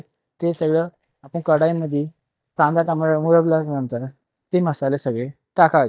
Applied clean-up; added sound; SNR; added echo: neural mask model DeepFilterNet 3.